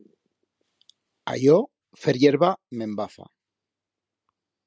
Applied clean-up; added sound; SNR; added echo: none; none; none; none.